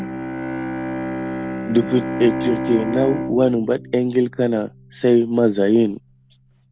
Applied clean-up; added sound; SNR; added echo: none; Bowed string instrument; 8 dB; none.